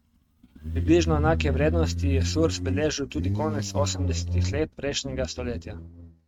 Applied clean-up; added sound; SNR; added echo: neural mask model RNNoise.